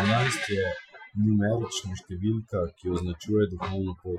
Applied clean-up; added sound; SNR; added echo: classical method Wiener filter.